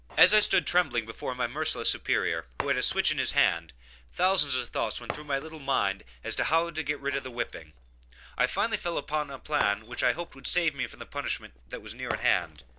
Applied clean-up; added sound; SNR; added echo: none; Shatter; 16 dB; none.